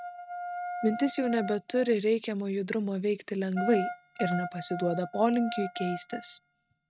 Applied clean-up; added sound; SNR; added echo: neural mask model RNNoise.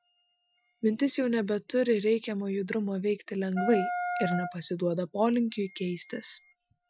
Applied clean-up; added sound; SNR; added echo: classical method Wiener filter.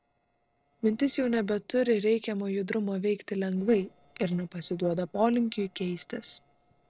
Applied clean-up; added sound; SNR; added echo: neural separator model SepFormer DNS4.